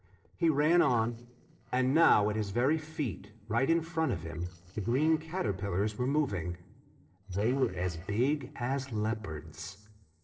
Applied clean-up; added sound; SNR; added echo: neural separator model SepFormer DNS4.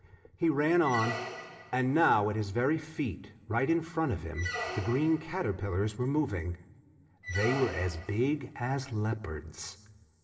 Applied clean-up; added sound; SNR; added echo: none; Squeak; 10 dB; reverberation time 1.2 s.